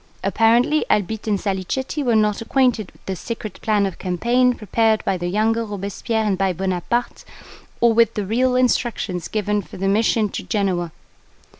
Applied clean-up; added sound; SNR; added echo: none; none; none; none.